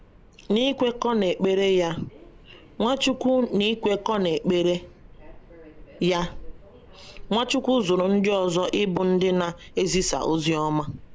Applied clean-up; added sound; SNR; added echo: none; Subway, metro, underground; 19 dB; none.